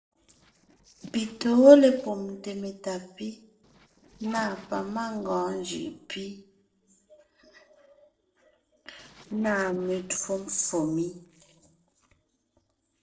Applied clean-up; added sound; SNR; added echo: neural separator model SepFormer DNS4.